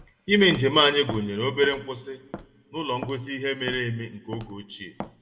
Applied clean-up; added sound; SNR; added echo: none; Walk, footsteps; 17 dB; reverberation time 1.1 s.